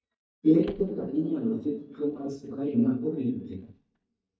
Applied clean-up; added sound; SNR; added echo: neural mask model DeepFilterNet 3.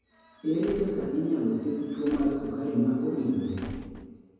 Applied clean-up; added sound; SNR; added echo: none; Squeak / Slam / Wood; 19 dB; reverberation time 2.2 s.